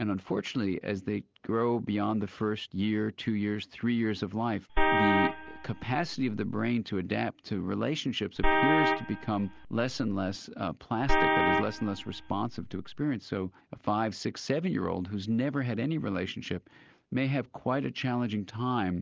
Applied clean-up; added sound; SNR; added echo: none; Vehicle horn, car horn, honking; -2 dB; none.